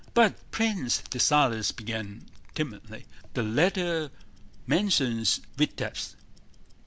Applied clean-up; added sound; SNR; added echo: none; Tick-tock; 16 dB; none.